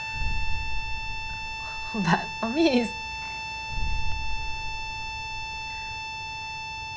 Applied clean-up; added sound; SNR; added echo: none; Harmonica + Boom; -2 dB; none.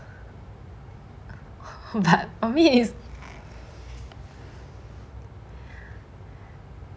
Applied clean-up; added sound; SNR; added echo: none; none; none; none.